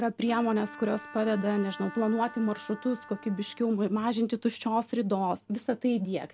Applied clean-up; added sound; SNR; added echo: none; Bowed string instrument; 19 dB; none.